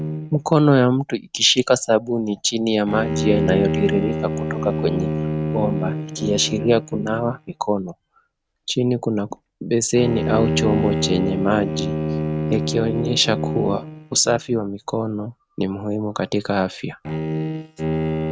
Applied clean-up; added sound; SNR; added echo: neural mask model RNNoise.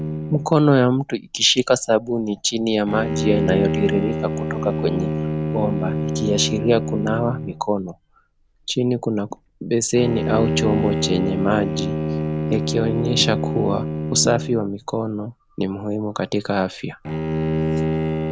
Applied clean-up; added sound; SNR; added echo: none; Bowed string instrument; 3 dB; none.